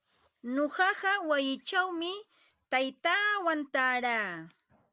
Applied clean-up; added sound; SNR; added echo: none; none; none; none.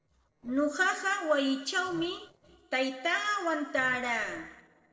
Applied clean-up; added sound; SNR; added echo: neural separator model SepFormer DNS4.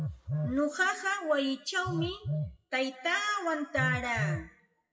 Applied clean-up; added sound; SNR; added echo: classical method WPE with log-MMSE.